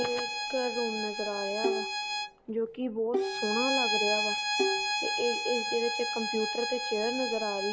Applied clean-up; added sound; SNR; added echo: none; Bowed string instrument + Bowed string instrument; -1 dB; none.